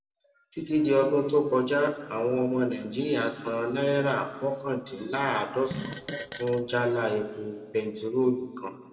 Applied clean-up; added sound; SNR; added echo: none; Fart; 10 dB; reverberation time 1.6 s.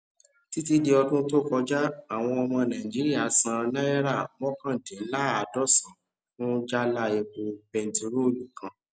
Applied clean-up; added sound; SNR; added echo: none; none; none; none.